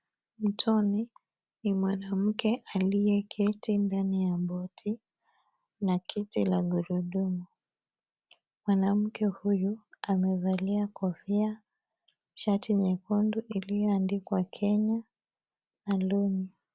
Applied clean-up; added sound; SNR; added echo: none; none; none; none.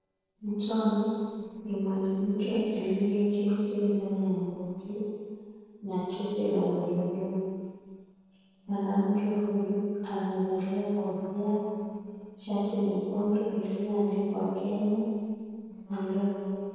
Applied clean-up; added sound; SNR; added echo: neural separator model SepFormer DNS4.